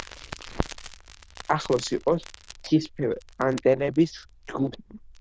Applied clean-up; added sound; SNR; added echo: neural diffusion model UNIVERSE++.